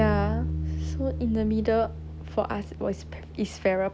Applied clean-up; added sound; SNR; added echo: none; Bass guitar; 4 dB; none.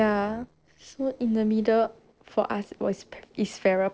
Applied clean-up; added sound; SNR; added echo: neural separator model SepFormer DNS4.